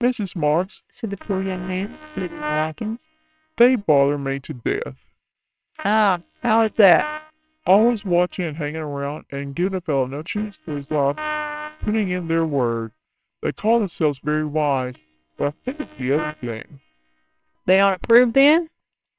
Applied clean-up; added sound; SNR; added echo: neural separator model SepFormer WHAMR!.